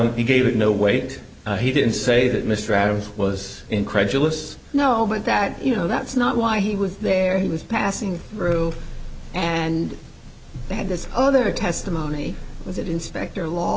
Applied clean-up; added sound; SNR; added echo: none; none; none; none.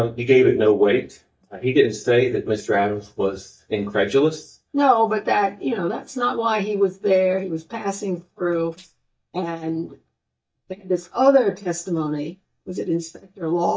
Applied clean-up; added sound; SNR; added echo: neural mask model DeepFilterNet 3.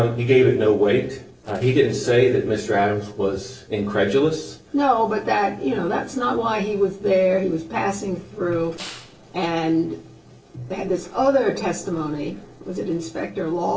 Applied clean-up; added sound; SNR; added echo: neural separator model SepFormer DNS4.